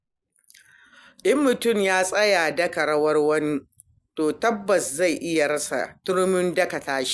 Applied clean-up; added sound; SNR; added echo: none; none; none; none.